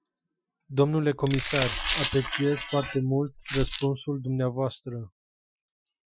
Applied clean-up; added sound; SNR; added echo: classical method Wiener filter.